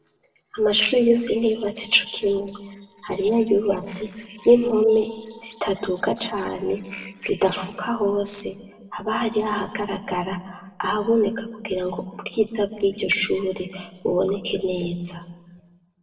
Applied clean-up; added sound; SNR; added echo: neural separator model SepFormer DNS4.